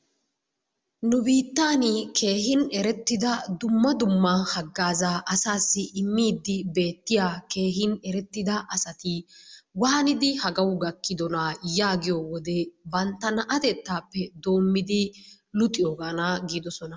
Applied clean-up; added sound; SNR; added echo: none; none; none; none.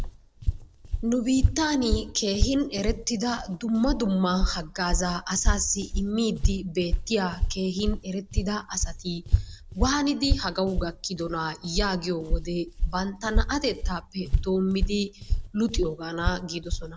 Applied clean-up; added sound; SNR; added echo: none; Walk, footsteps; 1 dB; none.